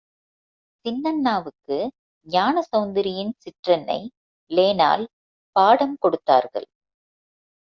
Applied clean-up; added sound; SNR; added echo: none; none; none; none.